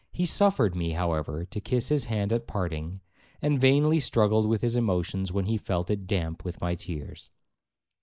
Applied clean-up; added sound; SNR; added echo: neural mask model Resemble Enhance denoiser.